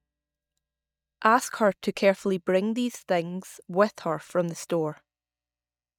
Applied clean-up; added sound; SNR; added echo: neural mask model DeepFilterNet 3.